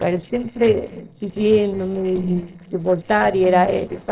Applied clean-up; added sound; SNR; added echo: neural separator model SepFormer DNS4.